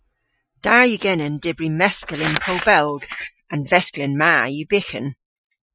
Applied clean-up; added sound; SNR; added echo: classical method Wiener filter.